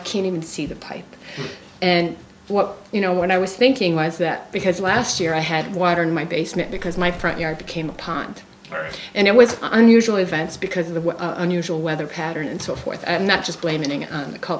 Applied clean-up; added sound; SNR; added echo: none; Bird; 13 dB; none.